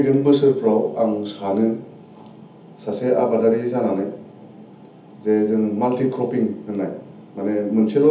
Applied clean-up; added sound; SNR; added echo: none; none; none; reverberation time 0.7 s.